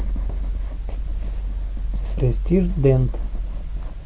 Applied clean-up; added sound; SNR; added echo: none; none; none; none.